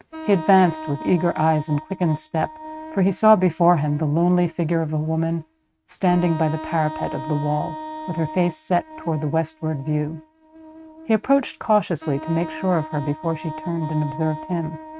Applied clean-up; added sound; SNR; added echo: neural mask model RNNoise.